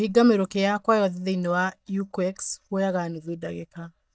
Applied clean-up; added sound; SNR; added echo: neural mask model DeepFilterNet 3.